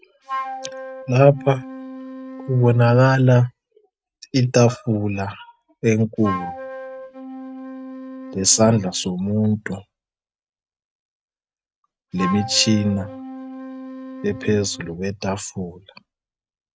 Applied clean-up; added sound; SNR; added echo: neural mask model RNNoise.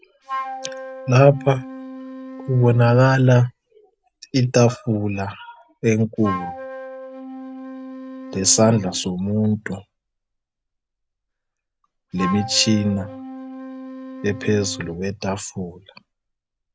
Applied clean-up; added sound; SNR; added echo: none; Wind instrument, woodwind instrument; 14 dB; none.